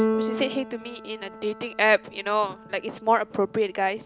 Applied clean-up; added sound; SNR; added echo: none; Keyboard (musical); 6 dB; none.